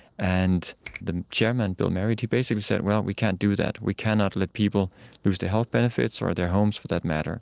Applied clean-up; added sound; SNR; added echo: neural separator model SepFormer DNS4.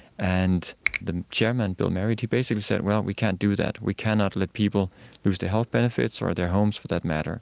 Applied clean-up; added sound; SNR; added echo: none; Finger snapping; 10 dB; none.